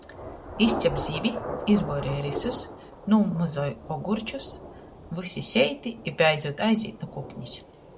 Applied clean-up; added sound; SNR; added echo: none; Thunder / Rain; 10 dB; none.